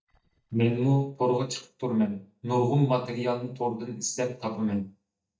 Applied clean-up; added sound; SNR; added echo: neural mask model DeepFilterNet 3.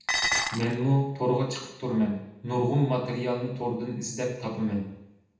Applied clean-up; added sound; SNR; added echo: none; Dishes, pots, and pans; 1 dB; reverberation time 0.8 s.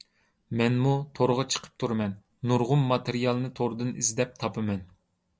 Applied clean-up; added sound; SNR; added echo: none; none; none; none.